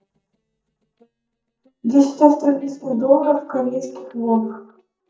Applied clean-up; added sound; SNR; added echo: neural mask model DeepFilterNet 3.